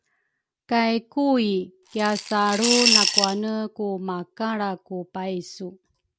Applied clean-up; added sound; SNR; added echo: none; Coin (dropping) / Glass; -2 dB; none.